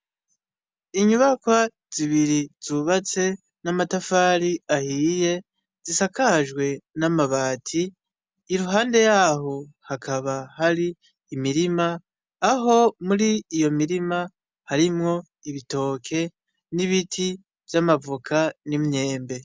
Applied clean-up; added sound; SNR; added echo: none; none; none; none.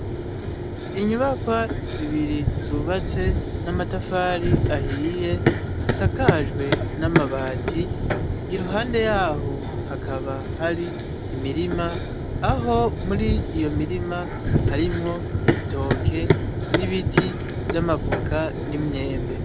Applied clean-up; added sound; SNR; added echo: none; Run; -2 dB; none.